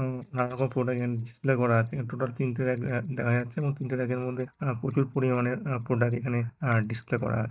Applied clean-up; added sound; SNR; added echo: neural mask model DeepFilterNet 3.